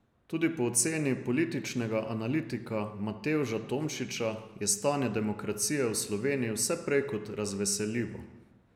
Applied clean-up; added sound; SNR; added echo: none; none; none; none.